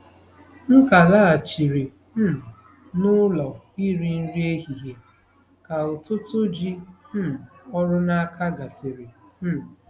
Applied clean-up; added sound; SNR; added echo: none; none; none; none.